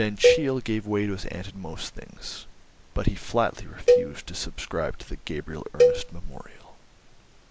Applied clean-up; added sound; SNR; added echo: none; Cowbell; -4 dB; none.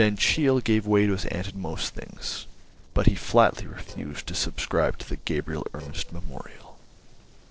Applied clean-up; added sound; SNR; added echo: neural separator model SepFormer DNS4.